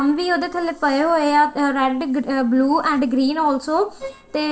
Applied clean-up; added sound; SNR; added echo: neural separator model SepFormer DNS4.